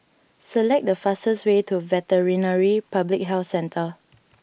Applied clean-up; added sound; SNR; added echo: none; none; none; none.